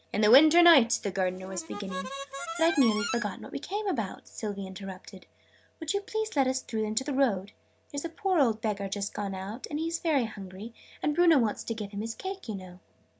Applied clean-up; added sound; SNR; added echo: none; Harmonica; 8 dB; none.